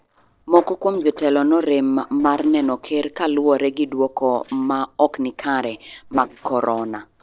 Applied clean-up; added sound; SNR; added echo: neural separator model SepFormer DNS4.